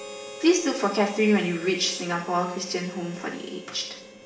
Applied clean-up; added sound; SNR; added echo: none; Harmonica; 15 dB; reverberation time 0.5 s.